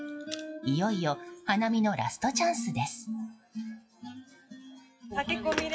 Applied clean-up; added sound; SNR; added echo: classical method WPE with log-MMSE.